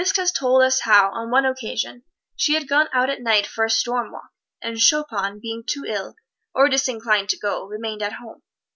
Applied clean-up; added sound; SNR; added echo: none; none; none; none.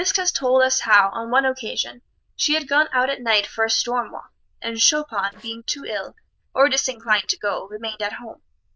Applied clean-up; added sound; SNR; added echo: neural diffusion model UNIVERSE++.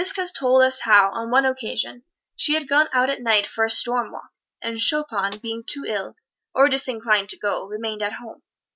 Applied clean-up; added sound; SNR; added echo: neural mask model RNNoise.